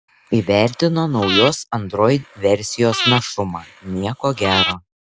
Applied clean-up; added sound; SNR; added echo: none; Breathing; 6 dB; none.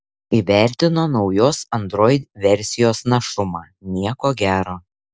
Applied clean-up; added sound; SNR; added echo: none; none; none; none.